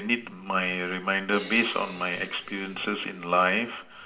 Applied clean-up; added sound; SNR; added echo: none; Crash cymbal; 17 dB; reverberation time 0.4 s.